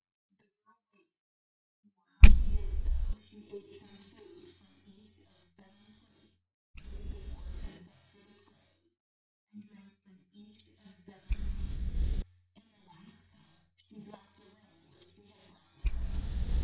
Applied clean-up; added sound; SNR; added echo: neural mask model DeepFilterNet 3.